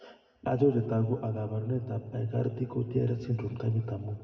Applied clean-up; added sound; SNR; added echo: none; none; none; reverberation time 1.7 s.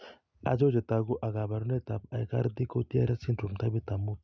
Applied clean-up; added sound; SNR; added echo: none; none; none; none.